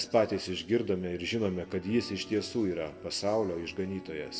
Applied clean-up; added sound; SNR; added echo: none; none; none; reverberation time 0.9 s.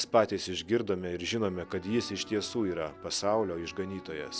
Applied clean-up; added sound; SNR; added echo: none; none; none; none.